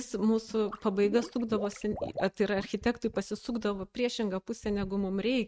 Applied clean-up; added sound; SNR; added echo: neural mask model RNNoise.